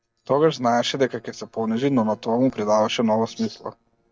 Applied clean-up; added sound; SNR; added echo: neural separator model SepFormer DNS4.